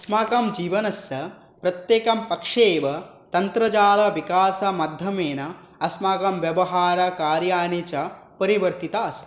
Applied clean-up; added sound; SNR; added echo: neural separator model SepFormer DNS4.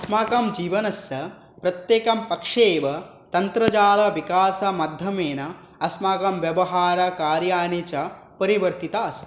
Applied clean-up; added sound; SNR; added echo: none; Fireworks; 12 dB; none.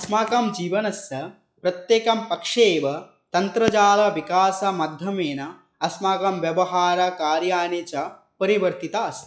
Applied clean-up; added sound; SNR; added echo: classical method log-MMSE.